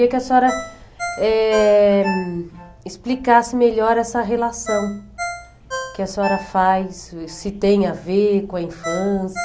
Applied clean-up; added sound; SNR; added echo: none; Ringtone; 13 dB; none.